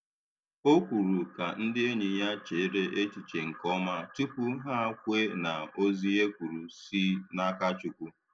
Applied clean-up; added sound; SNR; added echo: none; none; none; none.